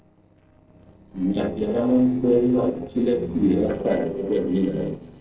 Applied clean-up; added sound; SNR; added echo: neural separator model SepFormer DNS4.